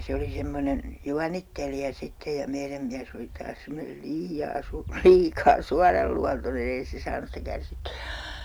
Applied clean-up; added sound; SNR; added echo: none; Bird; 12 dB; none.